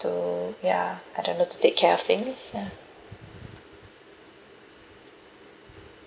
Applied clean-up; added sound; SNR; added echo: none; none; none; none.